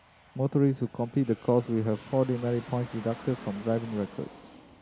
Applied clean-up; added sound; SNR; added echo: none; Aircraft; 19 dB; none.